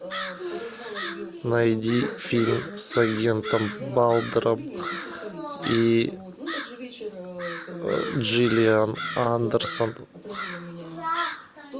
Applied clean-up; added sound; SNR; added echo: none; Crow; 11 dB; none.